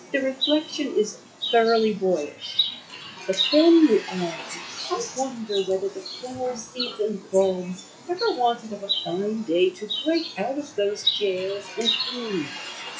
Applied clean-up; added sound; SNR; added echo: classical method log-MMSE.